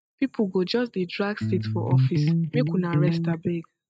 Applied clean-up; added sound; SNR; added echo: neural mask model RNNoise.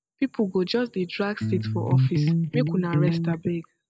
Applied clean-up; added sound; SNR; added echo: none; Electric guitar; -4 dB; none.